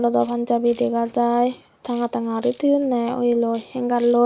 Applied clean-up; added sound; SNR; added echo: neural mask model Resemble Enhance denoiser.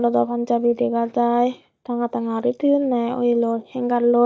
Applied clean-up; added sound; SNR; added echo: neural mask model DeepFilterNet 3.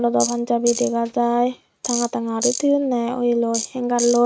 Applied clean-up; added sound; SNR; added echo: neural mask model RNNoise.